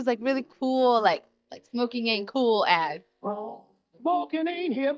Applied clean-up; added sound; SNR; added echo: neural mask model DeepFilterNet 3.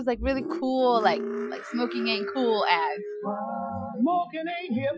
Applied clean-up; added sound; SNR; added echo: classical method Wiener filter.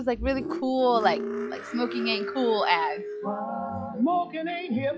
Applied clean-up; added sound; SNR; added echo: classical method log-MMSE.